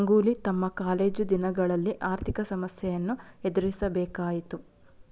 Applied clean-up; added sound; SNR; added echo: none; none; none; none.